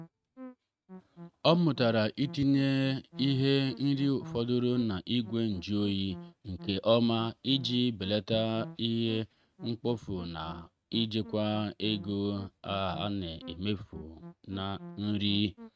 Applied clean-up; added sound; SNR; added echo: neural mask model RNNoise.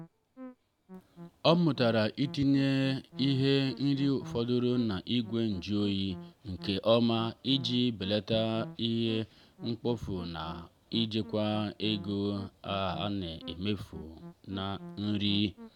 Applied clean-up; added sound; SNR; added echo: none; Musical instrument; 17 dB; none.